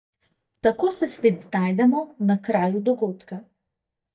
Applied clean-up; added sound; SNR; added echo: neural mask model DeepFilterNet 3.